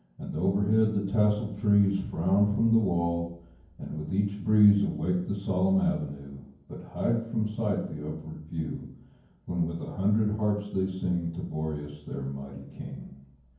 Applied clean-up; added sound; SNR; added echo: none; none; none; reverberation time 0.9 s.